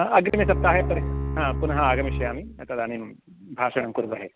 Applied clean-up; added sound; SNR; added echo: none; Bowed string instrument; 3 dB; none.